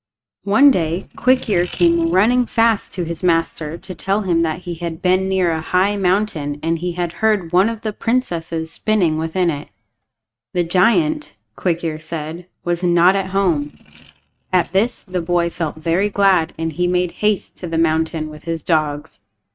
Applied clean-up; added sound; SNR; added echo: neural mask model RNNoise.